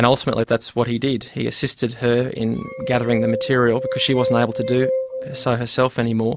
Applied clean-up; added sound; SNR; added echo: none; Glass; 6 dB; none.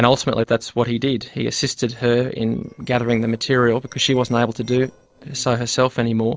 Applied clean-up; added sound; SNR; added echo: neural separator model SepFormer DNS4.